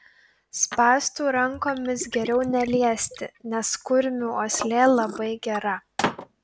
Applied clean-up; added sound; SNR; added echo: none; Liquid; 12 dB; none.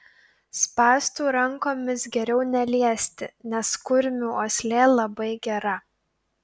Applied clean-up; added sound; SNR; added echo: none; none; none; none.